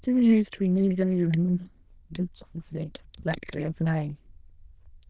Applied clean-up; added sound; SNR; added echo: neural diffusion model UNIVERSE++.